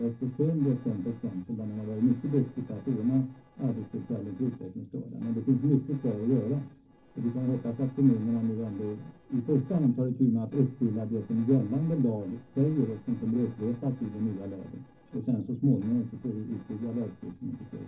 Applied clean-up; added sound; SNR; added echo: neural separator model SepFormer DNS4.